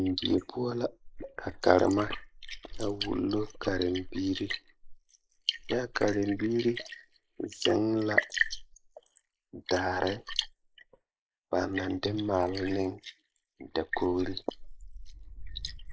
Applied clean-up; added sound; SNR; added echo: neural mask model Resemble Enhance denoiser.